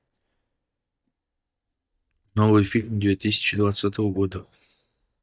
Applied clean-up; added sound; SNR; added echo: neural mask model DeepFilterNet 3.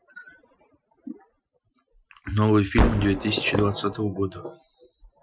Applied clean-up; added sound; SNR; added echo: classical method Wiener filter.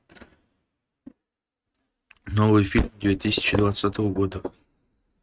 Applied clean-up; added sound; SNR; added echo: neural mask model RNNoise.